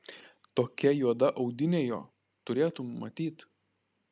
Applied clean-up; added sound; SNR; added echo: none; none; none; none.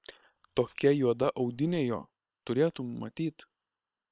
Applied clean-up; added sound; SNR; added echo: neural separator model SepFormer WHAM!.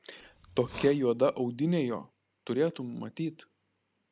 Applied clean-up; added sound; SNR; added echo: none; Hiss; 17 dB; none.